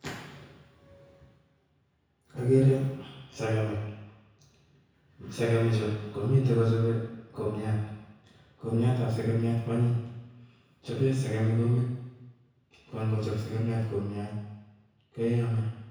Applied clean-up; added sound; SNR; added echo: none; none; none; reverberation time 1.0 s.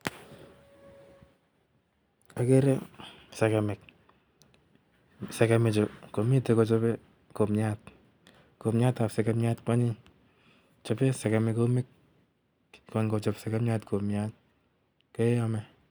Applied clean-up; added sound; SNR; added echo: none; none; none; none.